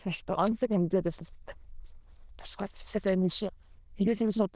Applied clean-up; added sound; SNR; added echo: neural diffusion model UNIVERSE++.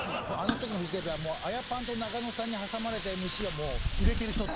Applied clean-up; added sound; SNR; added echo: none; Hiss; -1 dB; none.